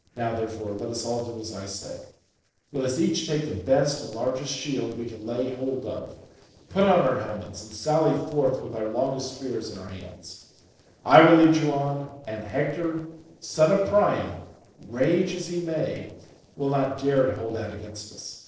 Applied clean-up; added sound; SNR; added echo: neural separator model SepFormer DNS4.